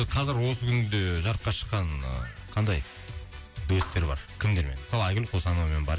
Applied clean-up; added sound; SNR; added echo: none; Thump, thud; 15 dB; none.